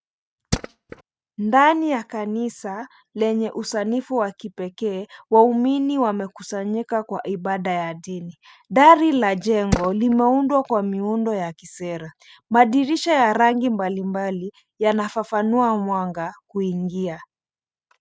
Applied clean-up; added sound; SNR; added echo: neural mask model RNNoise.